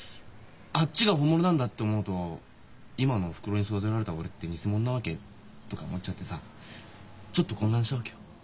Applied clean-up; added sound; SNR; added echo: none; none; none; none.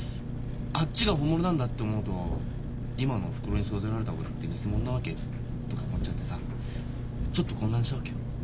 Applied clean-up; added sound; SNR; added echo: none; Engine; 1 dB; none.